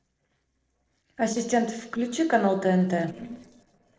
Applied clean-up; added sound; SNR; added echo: neural separator model SepFormer DNS4.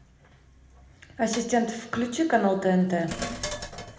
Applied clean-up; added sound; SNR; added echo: none; Sink (filling or washing); 13 dB; reverberation time 0.7 s.